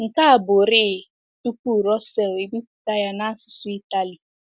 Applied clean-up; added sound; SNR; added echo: none; none; none; none.